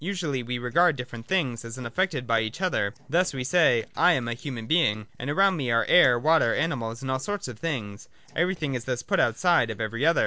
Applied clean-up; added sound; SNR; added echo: neural separator model SepFormer DNS4.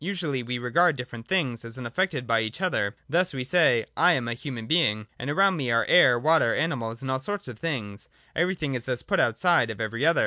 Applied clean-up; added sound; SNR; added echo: none; none; none; none.